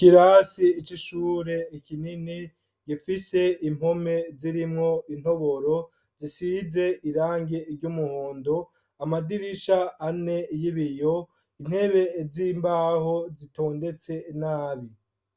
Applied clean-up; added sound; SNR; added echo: none; none; none; none.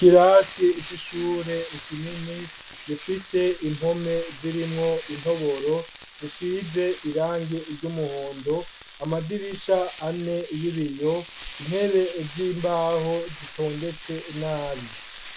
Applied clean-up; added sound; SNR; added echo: none; Frying (food); 12 dB; none.